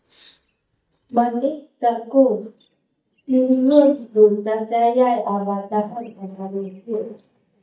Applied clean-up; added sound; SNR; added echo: neural mask model DeepFilterNet 3.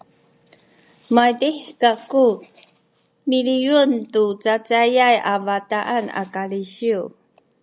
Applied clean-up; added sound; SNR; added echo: none; none; none; none.